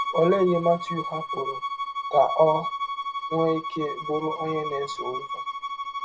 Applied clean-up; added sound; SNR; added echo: none; Bowed string instrument; 5 dB; none.